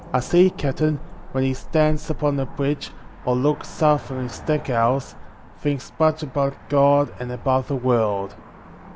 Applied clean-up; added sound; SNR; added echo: none; Cricket / Motor vehicle (road); 13 dB; none.